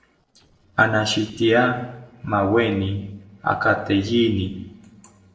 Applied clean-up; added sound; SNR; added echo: neural separator model SepFormer DNS4.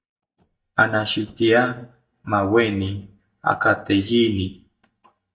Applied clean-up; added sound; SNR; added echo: neural mask model DeepFilterNet 3.